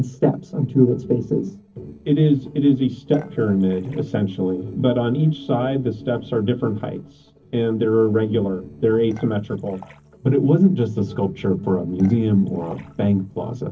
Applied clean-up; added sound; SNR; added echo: neural separator model SepFormer DNS4.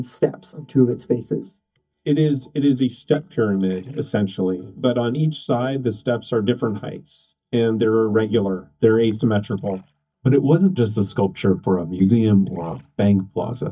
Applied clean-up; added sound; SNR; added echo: neural mask model DeepFilterNet 3.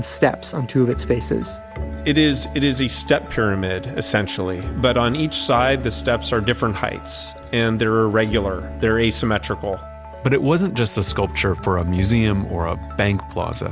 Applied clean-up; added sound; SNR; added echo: none; none; none; none.